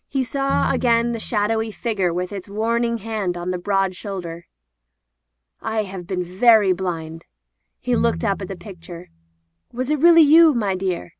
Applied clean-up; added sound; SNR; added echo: none; Piano; 10 dB; none.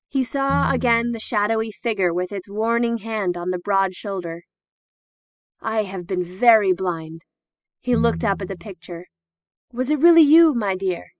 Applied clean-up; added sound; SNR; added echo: classical method spectral subtraction.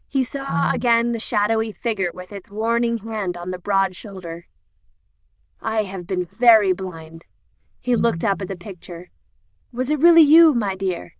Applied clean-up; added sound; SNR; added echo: neural diffusion model UNIVERSE++.